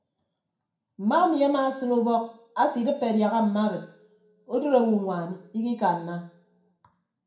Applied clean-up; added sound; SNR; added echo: none; none; none; reverberation time 0.5 s.